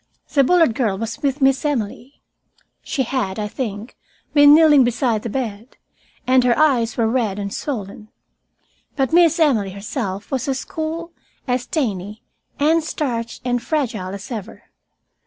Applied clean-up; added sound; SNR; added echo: none; none; none; none.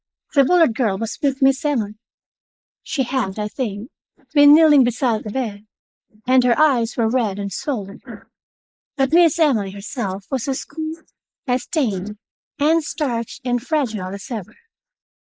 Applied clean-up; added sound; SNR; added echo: neural mask model Resemble Enhance denoiser.